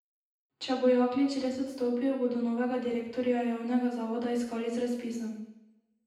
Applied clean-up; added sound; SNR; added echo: none; none; none; reverberation time 0.9 s.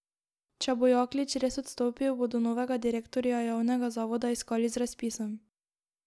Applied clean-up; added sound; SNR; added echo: none; none; none; none.